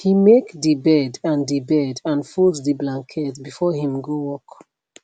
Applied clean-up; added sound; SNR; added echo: none; none; none; none.